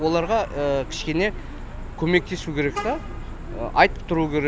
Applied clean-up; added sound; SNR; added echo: none; Vehicle horn, car horn, honking; 17 dB; none.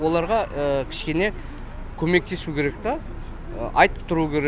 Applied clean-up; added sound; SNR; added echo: none; none; none; none.